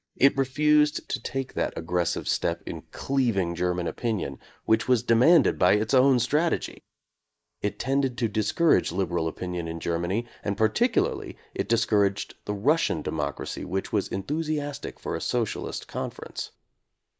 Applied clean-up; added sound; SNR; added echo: neural mask model Resemble Enhance denoiser.